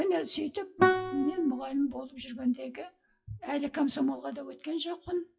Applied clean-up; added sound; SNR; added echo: classical method WPE with log-MMSE.